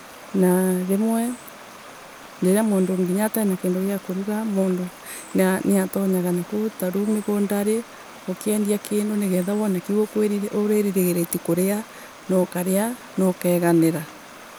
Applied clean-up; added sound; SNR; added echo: none; Stream; 19 dB; none.